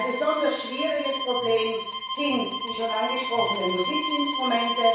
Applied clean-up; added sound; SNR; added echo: none; Bowed string instrument; 3 dB; reverberation time 0.7 s.